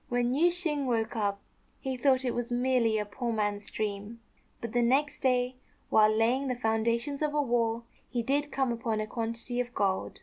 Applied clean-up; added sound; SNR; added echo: none; none; none; none.